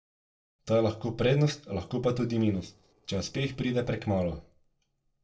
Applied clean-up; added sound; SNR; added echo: neural separator model SepFormer DNS4.